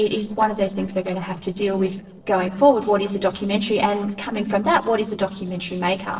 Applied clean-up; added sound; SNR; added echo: neural separator model SepFormer DNS4.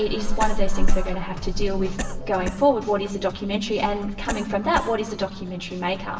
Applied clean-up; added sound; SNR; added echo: none; Cough; 13 dB; reverberation time 0.9 s.